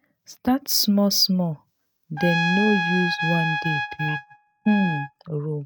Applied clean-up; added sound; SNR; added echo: neural mask model RNNoise.